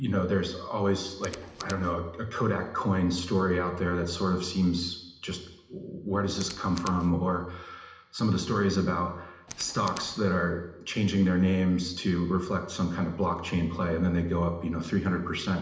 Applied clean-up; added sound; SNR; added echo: none; Tools; 15 dB; reverberation time 0.8 s.